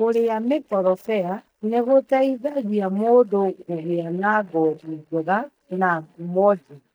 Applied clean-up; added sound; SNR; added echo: neural mask model DeepFilterNet 3.